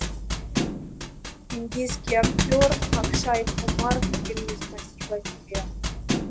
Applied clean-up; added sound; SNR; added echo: none; Thump, thud; -2 dB; none.